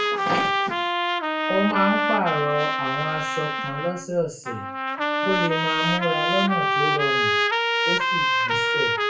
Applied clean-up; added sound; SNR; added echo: none; Trumpet; -4 dB; reverberation time 0.3 s.